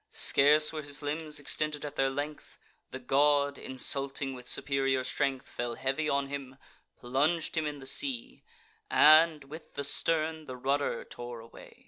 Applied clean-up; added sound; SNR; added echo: neural separator model SepFormer DNS4.